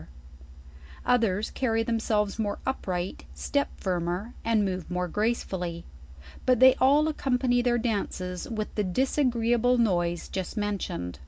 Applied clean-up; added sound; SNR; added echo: none; none; none; none.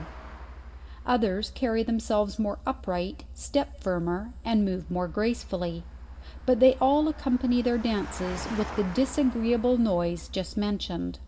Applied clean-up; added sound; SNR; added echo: none; Engine; 19 dB; reverberation time 0.7 s.